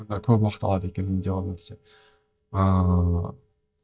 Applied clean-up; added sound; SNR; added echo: neural mask model DeepFilterNet 3.